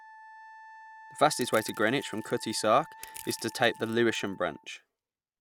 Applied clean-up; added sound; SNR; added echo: none; Wind instrument, woodwind instrument + Crushing; 18 dB; none.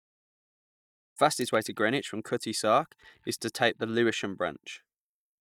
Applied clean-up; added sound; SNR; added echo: neural mask model DeepFilterNet 3.